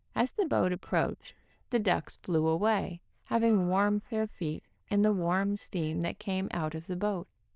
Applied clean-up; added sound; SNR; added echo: neural diffusion model UNIVERSE++.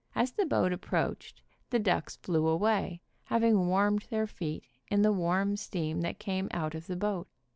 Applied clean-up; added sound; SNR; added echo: none; none; none; none.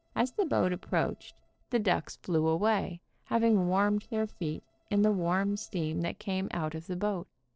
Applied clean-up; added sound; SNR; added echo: neural separator model SepFormer DNS4.